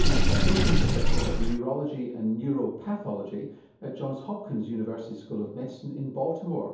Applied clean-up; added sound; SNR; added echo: none; Sink (filling or washing) / Water; -5 dB; reverberation time 0.7 s.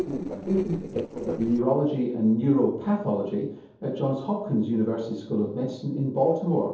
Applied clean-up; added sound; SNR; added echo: neural separator model SepFormer DNS4.